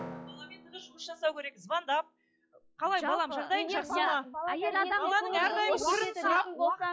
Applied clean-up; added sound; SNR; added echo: classical method log-MMSE.